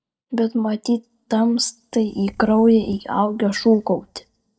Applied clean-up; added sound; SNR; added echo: neural mask model DeepFilterNet 3.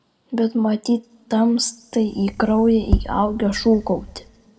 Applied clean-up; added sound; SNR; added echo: none; Tap; 7 dB; reverberation time 0.6 s.